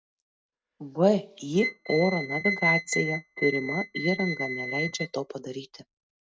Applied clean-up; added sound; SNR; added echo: neural mask model RNNoise.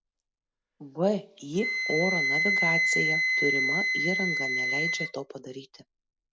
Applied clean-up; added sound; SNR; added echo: none; Wind instrument, woodwind instrument; -4 dB; none.